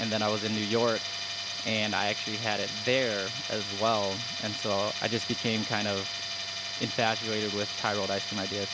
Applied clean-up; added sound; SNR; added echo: none; Tools; 4 dB; none.